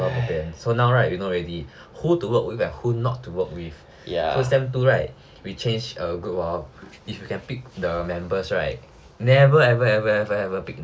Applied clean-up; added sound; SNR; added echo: none; none; none; none.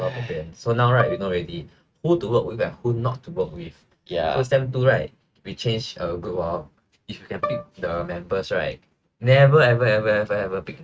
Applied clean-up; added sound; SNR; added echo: neural mask model RNNoise.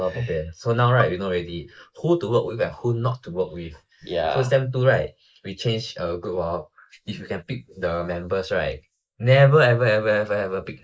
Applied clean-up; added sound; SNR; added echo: neural mask model Resemble Enhance denoiser.